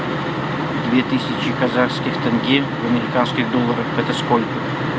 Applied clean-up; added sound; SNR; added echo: none; none; none; none.